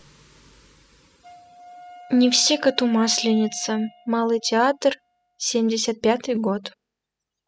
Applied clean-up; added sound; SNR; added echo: classical method spectral subtraction.